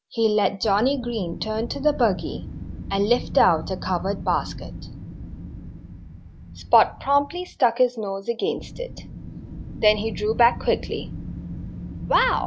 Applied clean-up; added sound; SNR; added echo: none; Wind; 11 dB; none.